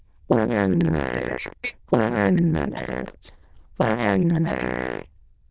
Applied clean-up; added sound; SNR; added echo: neural diffusion model UNIVERSE++.